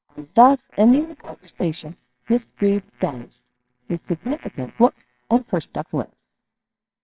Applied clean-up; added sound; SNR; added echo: neural separator model SepFormer WHAMR!.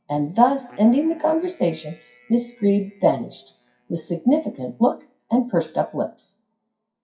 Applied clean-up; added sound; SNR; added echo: classical method WPE with log-MMSE.